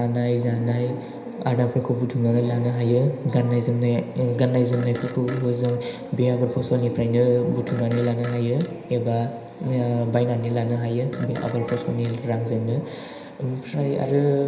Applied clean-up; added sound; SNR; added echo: none; Fart; 17 dB; reverberation time 0.9 s.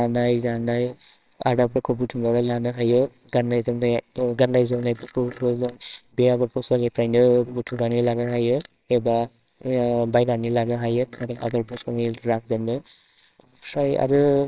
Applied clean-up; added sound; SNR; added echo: neural separator model SepFormer WHAMR!.